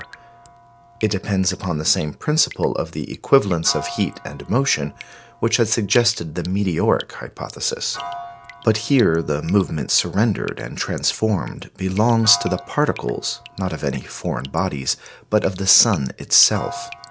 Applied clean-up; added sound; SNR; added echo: none; Piano + Drip; 17 dB; none.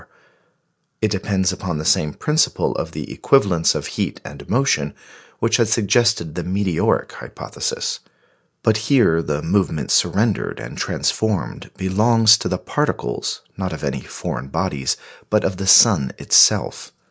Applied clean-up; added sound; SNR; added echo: none; none; none; none.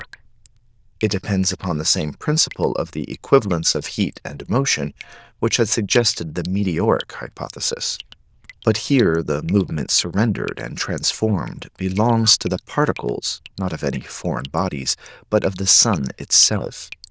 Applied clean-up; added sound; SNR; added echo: neural diffusion model UNIVERSE++.